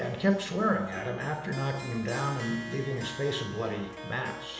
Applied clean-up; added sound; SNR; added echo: none; Harp; 12 dB; reverberation time 0.9 s.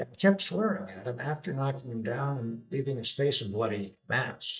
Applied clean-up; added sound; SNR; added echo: neural mask model DeepFilterNet 3.